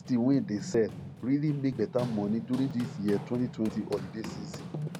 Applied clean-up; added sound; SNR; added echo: none; Run; 11 dB; none.